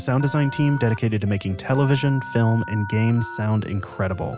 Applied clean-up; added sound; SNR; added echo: none; Telephone; 15 dB; none.